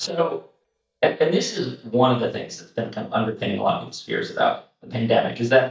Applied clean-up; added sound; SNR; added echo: neural mask model DeepFilterNet 3.